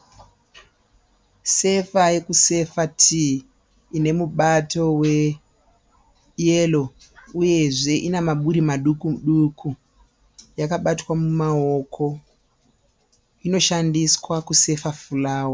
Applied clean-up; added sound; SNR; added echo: none; none; none; none.